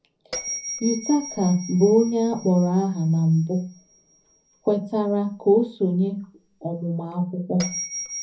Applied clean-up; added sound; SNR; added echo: none; Bell; 15 dB; reverberation time 0.4 s.